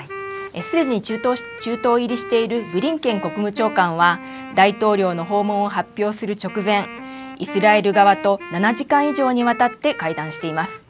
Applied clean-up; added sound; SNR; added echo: none; Wind instrument, woodwind instrument; 14 dB; none.